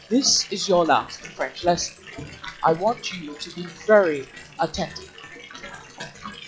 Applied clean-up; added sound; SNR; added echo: classical method log-MMSE.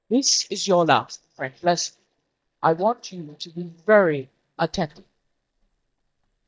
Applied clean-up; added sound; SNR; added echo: neural mask model DeepFilterNet 3.